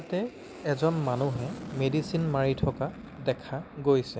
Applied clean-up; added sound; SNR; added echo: none; Aircraft; 13 dB; none.